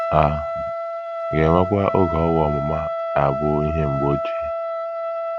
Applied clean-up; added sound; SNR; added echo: none; Trumpet; 3 dB; none.